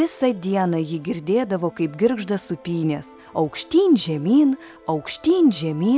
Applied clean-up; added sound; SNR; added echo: none; none; none; none.